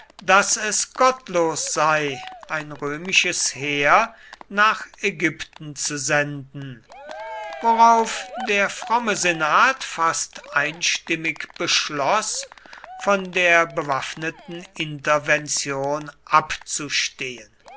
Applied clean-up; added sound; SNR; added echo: none; Cheering; 19 dB; none.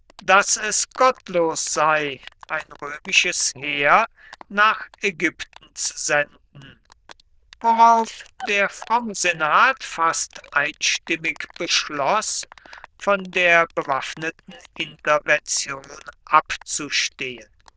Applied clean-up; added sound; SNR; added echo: neural diffusion model UNIVERSE++.